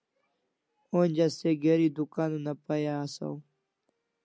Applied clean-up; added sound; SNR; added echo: none; none; none; none.